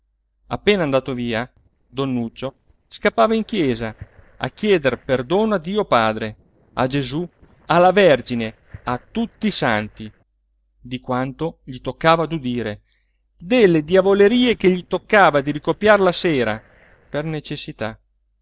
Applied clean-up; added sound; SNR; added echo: neural separator model SepFormer DNS4.